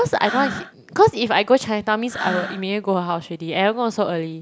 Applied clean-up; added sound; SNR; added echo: none; Breathing; 12 dB; none.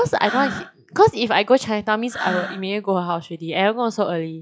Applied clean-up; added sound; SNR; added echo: classical method log-MMSE.